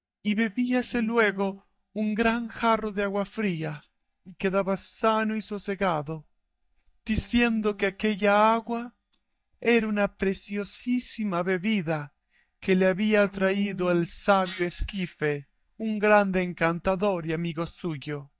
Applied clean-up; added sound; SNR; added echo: neural mask model DeepFilterNet 3.